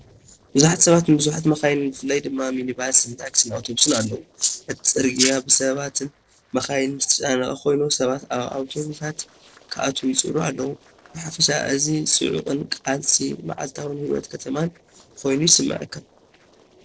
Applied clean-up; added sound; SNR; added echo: neural separator model SepFormer DNS4.